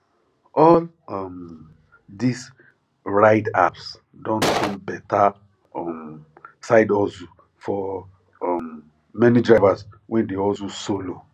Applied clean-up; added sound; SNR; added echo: none; Gunshot, gunfire; -1 dB; none.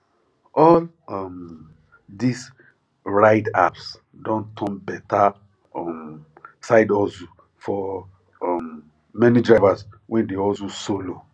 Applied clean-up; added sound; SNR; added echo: none; none; none; none.